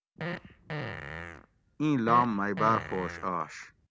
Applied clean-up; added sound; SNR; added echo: none; Fart; 9 dB; none.